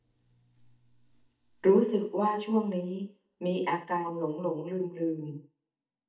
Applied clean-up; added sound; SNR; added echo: neural mask model DeepFilterNet 3.